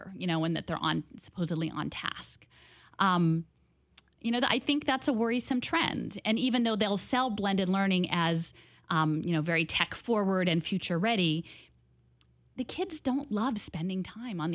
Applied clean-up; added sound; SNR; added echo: none; none; none; none.